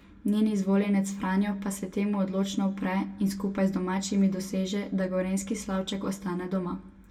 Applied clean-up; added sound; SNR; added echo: none; none; none; reverberation time 0.2 s.